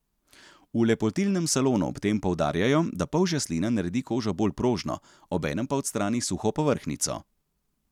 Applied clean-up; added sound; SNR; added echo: none; none; none; none.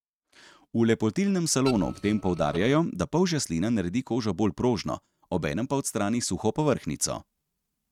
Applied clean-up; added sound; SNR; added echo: neural mask model RNNoise.